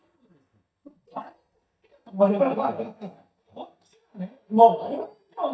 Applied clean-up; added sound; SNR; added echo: neural mask model DeepFilterNet 3.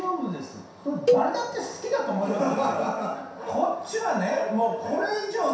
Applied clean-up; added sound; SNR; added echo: none; Cowbell; 2 dB; reverberation time 0.7 s.